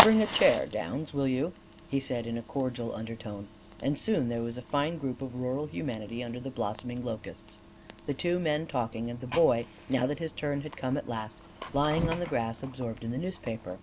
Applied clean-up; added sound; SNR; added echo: none; Fire; 7 dB; none.